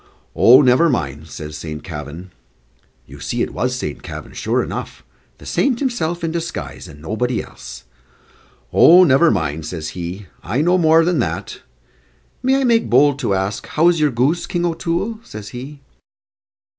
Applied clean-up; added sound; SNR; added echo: none; none; none; none.